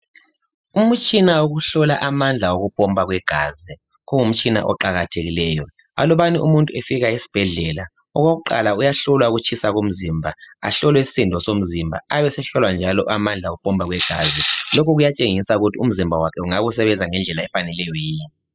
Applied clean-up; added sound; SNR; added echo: classical method spectral subtraction.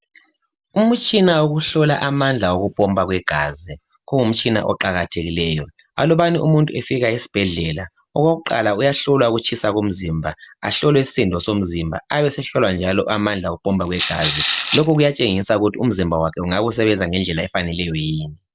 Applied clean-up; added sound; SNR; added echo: none; Rattle / Rattle (instrument); 4 dB; none.